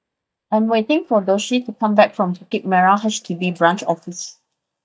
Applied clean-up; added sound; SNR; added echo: neural mask model DeepFilterNet 3.